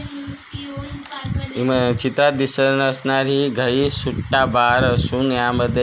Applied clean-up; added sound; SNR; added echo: none; none; none; none.